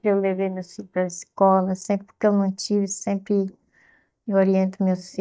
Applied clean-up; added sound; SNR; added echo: neural mask model DeepFilterNet 3.